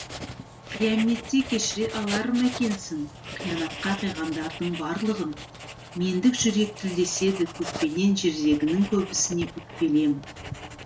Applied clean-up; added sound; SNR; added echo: none; Writing; 12 dB; reverberation time 0.2 s.